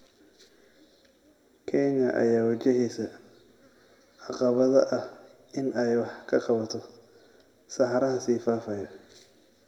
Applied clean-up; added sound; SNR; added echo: none; none; none; reverberation time 1.1 s.